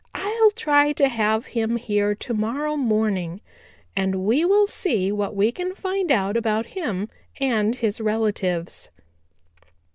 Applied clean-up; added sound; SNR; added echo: none; none; none; none.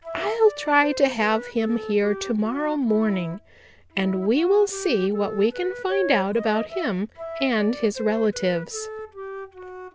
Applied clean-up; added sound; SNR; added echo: none; Wind instrument, woodwind instrument; 11 dB; none.